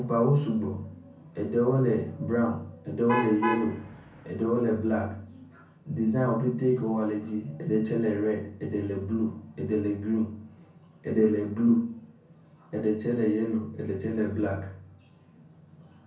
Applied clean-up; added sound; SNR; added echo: none; Alarm / Truck; 5 dB; reverberation time 0.5 s.